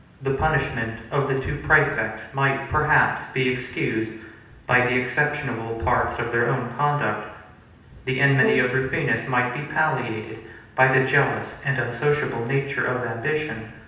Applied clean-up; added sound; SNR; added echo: none; Brass instrument; 9 dB; reverberation time 0.9 s.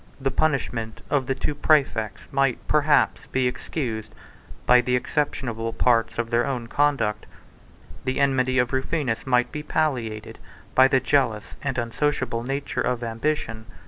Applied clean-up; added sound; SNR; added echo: none; none; none; none.